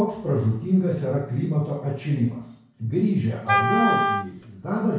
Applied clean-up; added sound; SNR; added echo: none; Wind instrument, woodwind instrument; 0 dB; reverberation time 0.6 s.